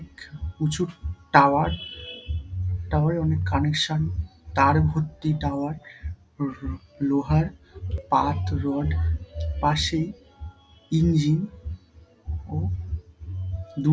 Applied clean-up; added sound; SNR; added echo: none; none; none; none.